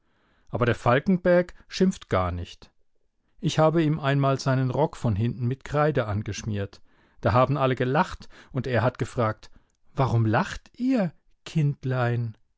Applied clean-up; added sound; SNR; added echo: none; none; none; none.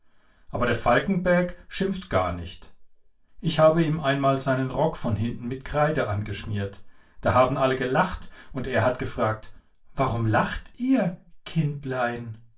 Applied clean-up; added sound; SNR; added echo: none; none; none; reverberation time 0.3 s.